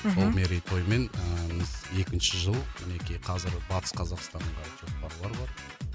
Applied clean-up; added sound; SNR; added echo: none; none; none; none.